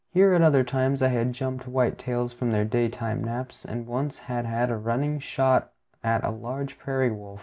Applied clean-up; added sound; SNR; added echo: none; none; none; none.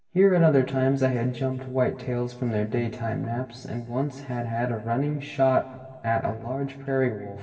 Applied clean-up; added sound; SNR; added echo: none; none; none; reverberation time 2.6 s.